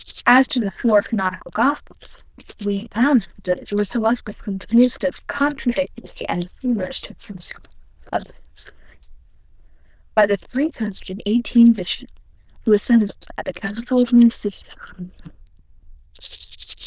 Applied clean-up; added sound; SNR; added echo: neural diffusion model UNIVERSE++.